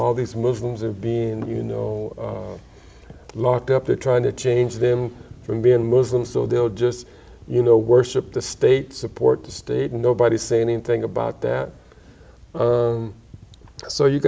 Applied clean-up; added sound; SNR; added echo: none; none; none; none.